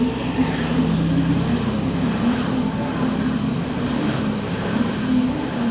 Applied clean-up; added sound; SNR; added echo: none; Train; 2 dB; reverberation time 1.2 s.